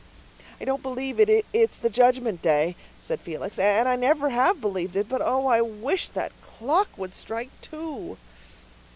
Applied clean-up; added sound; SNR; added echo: none; none; none; none.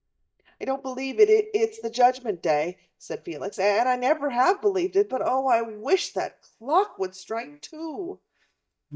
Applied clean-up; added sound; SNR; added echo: neural mask model DeepFilterNet 3.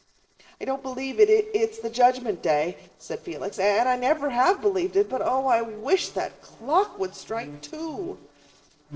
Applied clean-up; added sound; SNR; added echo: neural separator model SepFormer DNS4.